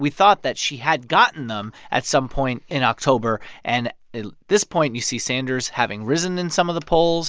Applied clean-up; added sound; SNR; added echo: none; none; none; none.